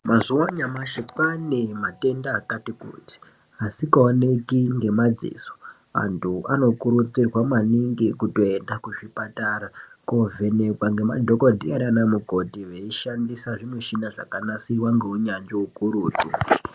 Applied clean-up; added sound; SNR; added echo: none; none; none; none.